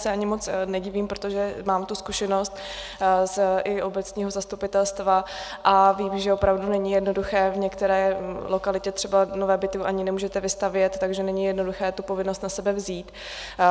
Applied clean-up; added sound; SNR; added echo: none; none; none; none.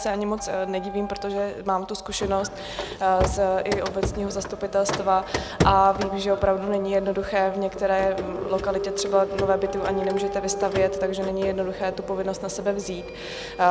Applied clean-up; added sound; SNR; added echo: none; Printer; 7 dB; none.